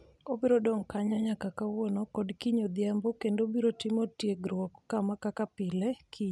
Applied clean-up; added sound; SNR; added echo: none; none; none; none.